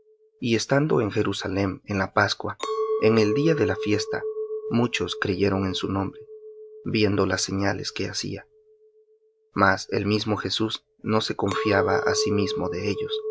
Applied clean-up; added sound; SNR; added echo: none; Chink, clink; 7 dB; none.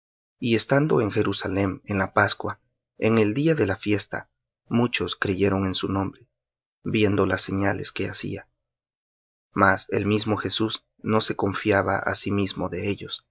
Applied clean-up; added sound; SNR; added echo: none; none; none; none.